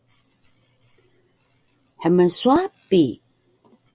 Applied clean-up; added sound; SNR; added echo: none; none; none; none.